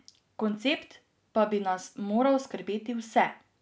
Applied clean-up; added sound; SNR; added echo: none; none; none; none.